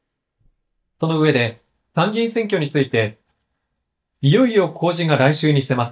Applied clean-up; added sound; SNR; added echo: neural mask model DeepFilterNet 3.